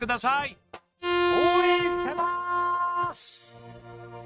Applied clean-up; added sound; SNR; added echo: neural mask model RNNoise.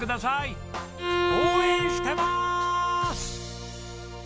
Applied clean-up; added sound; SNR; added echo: none; Bowed string instrument; 0 dB; none.